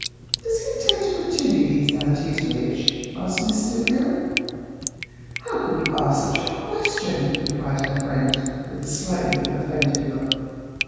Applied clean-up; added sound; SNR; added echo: none; Drip; 7 dB; reverberation time 2.1 s.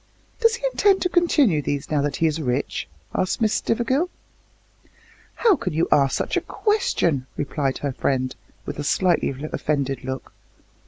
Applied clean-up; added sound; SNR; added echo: none; none; none; none.